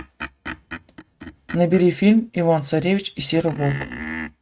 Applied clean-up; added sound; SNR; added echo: neural mask model RNNoise.